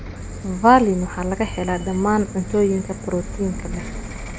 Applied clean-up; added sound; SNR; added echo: none; Bus; 10 dB; none.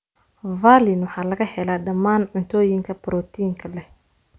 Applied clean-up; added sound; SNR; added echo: none; none; none; none.